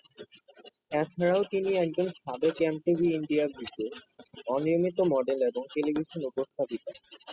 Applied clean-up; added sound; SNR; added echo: classical method spectral subtraction.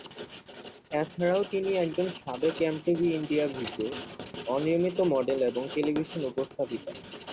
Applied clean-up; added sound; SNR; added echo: none; Writing; 13 dB; none.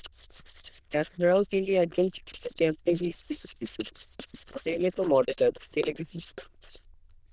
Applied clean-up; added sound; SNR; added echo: neural diffusion model UNIVERSE++.